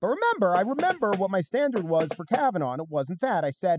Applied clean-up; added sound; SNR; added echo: classical method spectral subtraction.